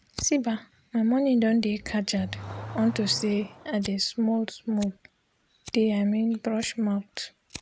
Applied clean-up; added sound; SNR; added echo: none; Accelerating, revving, vroom / Car + Fire; 17 dB; none.